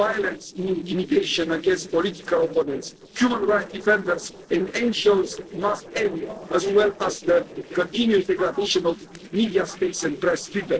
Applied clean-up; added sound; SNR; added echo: neural separator model SepFormer DNS4.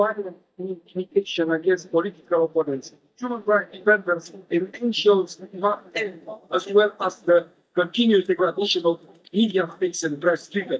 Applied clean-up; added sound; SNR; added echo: neural mask model DeepFilterNet 3.